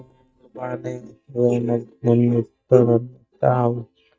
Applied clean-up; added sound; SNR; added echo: neural mask model DeepFilterNet 3.